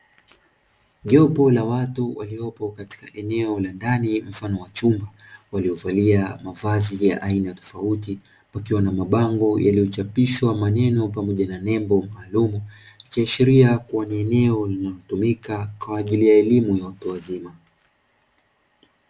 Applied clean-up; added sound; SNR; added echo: none; none; none; none.